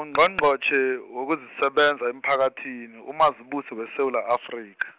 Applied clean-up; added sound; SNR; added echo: none; none; none; none.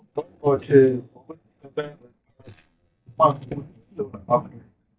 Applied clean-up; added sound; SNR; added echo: neural mask model DeepFilterNet 3.